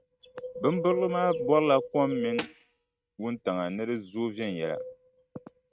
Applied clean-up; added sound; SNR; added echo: neural mask model RNNoise.